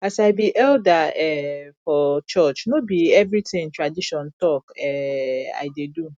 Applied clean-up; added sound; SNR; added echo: none; none; none; none.